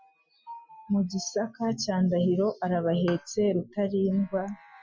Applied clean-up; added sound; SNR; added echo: classical method Wiener filter.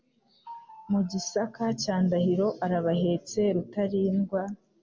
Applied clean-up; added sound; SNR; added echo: none; none; none; none.